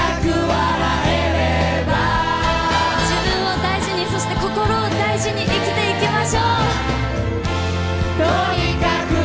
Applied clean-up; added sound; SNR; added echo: none; none; none; none.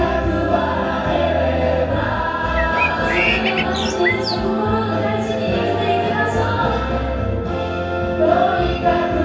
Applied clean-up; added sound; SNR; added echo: none; Bird; 5 dB; reverberation time 0.7 s.